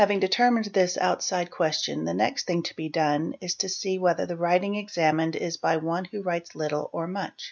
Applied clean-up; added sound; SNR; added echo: none; none; none; none.